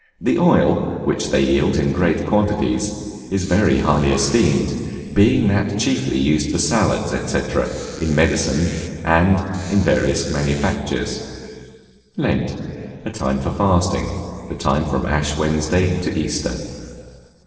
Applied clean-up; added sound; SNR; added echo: neural separator model SepFormer DNS4.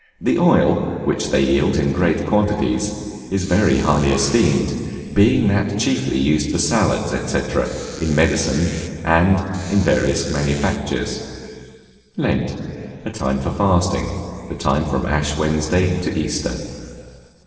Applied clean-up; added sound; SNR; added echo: none; Squeak; 18 dB; reverberation time 2.4 s.